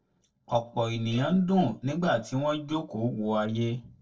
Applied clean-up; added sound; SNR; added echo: neural separator model SepFormer DNS4.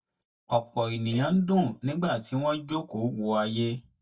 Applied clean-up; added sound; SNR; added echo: neural mask model DeepFilterNet 3.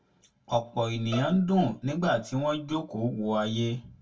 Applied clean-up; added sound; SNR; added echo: none; Bowed string instrument; 12 dB; reverberation time 0.1 s.